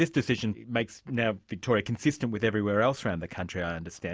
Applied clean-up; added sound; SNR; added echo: none; none; none; none.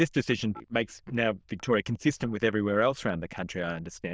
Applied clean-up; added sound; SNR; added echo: neural diffusion model UNIVERSE++.